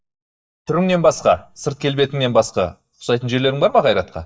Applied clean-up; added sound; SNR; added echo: neural mask model DeepFilterNet 3.